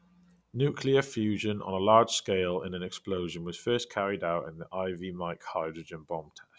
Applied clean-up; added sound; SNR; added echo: none; none; none; none.